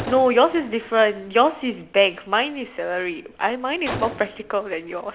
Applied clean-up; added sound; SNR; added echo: none; Gunshot, gunfire; 16 dB; none.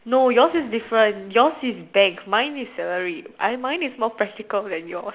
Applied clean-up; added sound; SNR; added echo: none; none; none; none.